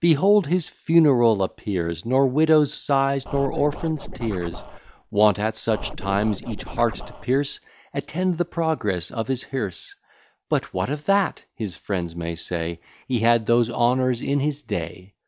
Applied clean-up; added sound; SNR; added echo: none; Scratching (performance technique); 10 dB; none.